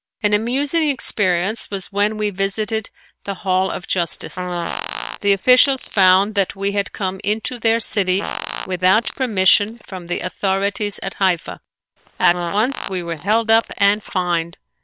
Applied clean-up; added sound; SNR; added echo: neural separator model SepFormer WHAM!.